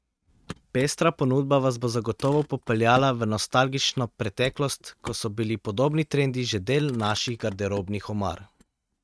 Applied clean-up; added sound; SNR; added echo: neural mask model RNNoise.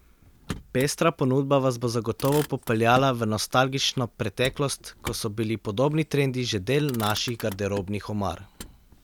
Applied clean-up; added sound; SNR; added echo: none; Motor vehicle (road); 17 dB; none.